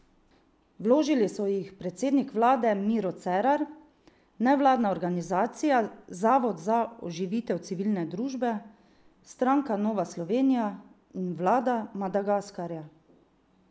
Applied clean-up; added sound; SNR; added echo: none; none; none; none.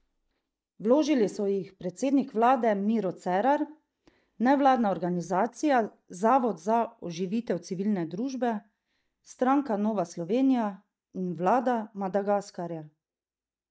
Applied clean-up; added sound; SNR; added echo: neural mask model DeepFilterNet 3.